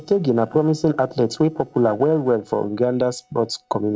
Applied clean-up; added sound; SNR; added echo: neural separator model SepFormer DNS4.